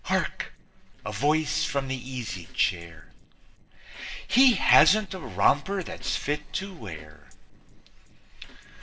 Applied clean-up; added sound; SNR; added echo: neural separator model SepFormer DNS4.